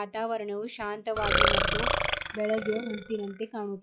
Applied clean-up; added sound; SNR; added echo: classical method log-MMSE.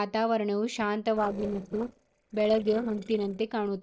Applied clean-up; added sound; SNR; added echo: neural separator model SepFormer DNS4.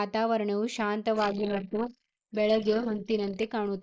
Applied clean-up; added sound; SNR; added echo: neural mask model Resemble Enhance denoiser.